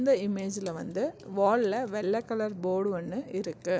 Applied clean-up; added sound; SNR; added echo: none; none; none; none.